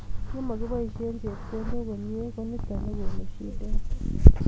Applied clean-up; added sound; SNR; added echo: none; none; none; none.